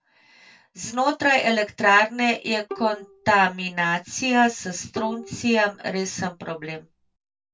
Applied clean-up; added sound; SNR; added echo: none; Bowed string instrument; 19 dB; reverberation time 0.1 s.